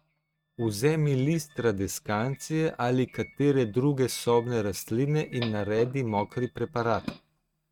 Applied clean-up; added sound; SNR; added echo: neural mask model RNNoise.